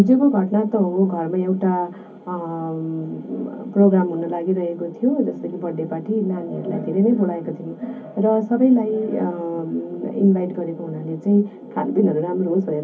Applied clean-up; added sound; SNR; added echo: none; none; none; reverberation time 0.3 s.